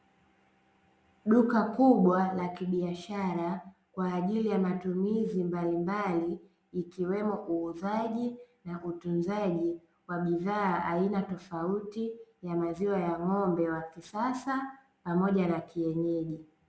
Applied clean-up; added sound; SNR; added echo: none; none; none; none.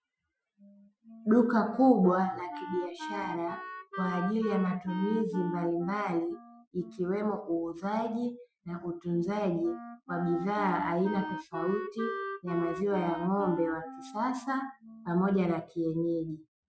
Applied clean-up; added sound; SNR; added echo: classical method Wiener filter.